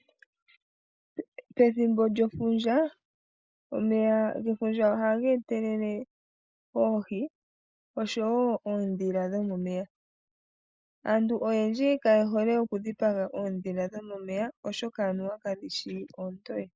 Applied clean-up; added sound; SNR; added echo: neural mask model Resemble Enhance denoiser.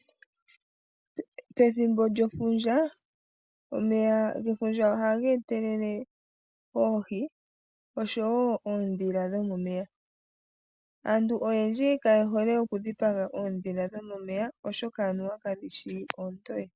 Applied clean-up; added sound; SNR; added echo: none; none; none; none.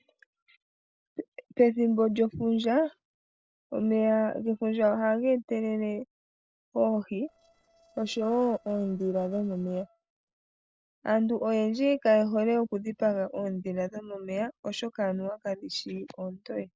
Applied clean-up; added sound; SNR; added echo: neural separator model SepFormer DNS4.